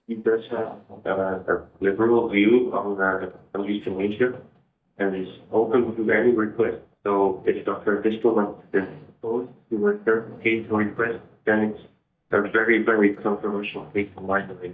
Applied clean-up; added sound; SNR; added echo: neural mask model DeepFilterNet 3.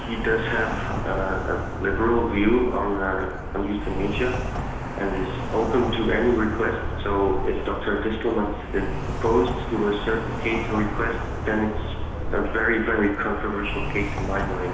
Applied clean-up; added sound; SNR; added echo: none; Traffic noise, roadway noise; 3 dB; reverberation time 1.1 s.